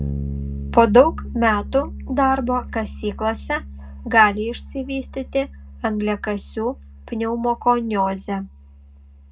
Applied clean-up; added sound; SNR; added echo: none; Bass guitar; 11 dB; reverberation time 0.2 s.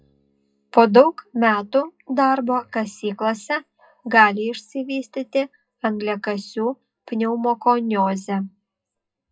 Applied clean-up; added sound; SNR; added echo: classical method WPE with log-MMSE.